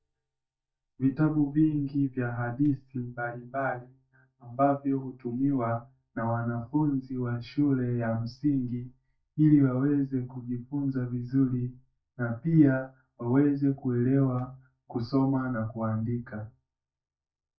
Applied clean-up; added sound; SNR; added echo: neural mask model DeepFilterNet 3.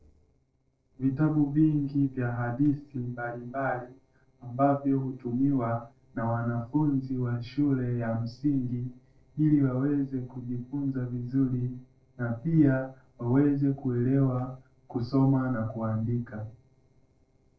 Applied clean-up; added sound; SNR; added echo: neural separator model SepFormer DNS4.